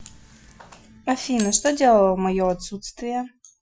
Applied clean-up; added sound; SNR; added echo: classical method Wiener filter.